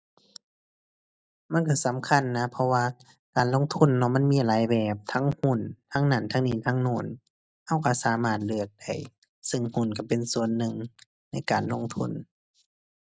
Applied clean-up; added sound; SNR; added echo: none; none; none; none.